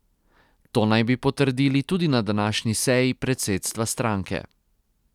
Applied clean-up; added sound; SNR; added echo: none; none; none; none.